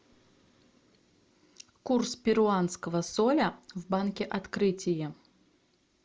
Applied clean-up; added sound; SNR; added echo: none; none; none; none.